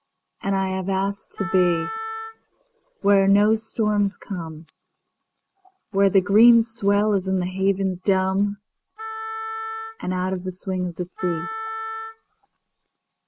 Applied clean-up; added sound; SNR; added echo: none; Wind instrument, woodwind instrument; 10 dB; none.